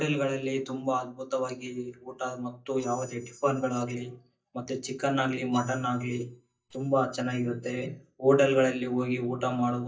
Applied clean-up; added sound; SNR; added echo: neural mask model DeepFilterNet 3.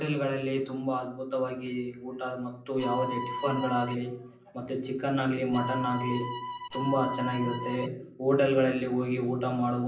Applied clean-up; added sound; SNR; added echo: none; Bowed string instrument; 5 dB; reverberation time 0.6 s.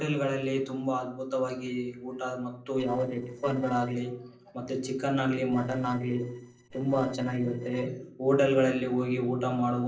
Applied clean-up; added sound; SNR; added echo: neural separator model SepFormer DNS4.